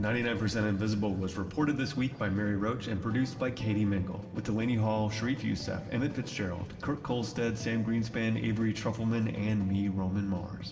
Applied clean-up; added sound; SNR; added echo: none; none; none; reverberation time 2.2 s.